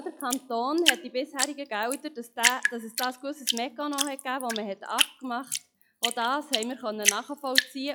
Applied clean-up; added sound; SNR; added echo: classical method log-MMSE.